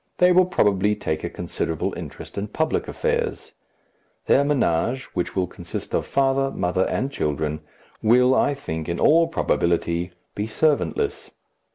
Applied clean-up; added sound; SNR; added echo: none; none; none; none.